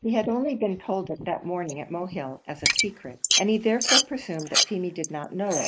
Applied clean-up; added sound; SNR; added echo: neural mask model Resemble Enhance denoiser.